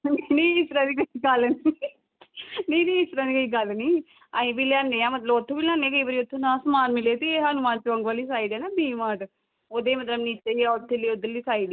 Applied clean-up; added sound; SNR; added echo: none; none; none; none.